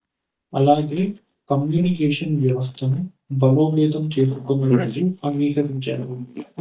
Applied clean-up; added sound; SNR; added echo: neural mask model DeepFilterNet 3.